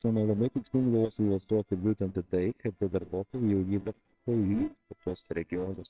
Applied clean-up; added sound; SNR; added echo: neural separator model SepFormer WHAMR!.